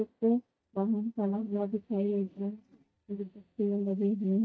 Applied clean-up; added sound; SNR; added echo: neural mask model DeepFilterNet 3.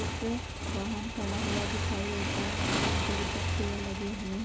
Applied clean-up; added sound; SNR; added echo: none; Motorcycle / Engine; -4 dB; reverberation time 0.1 s.